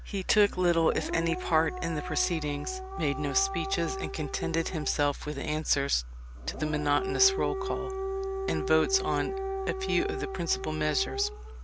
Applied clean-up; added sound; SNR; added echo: none; Siren / Dog; 7 dB; none.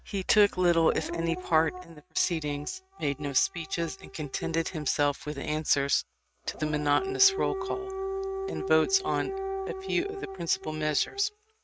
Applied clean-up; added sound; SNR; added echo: neural mask model RNNoise.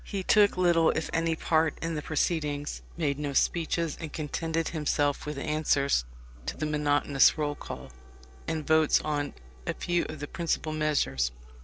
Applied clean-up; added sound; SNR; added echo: neural separator model SepFormer DNS4.